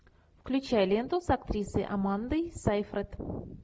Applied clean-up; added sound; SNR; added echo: none; none; none; none.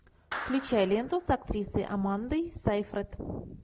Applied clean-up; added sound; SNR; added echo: none; Clapping; 15 dB; none.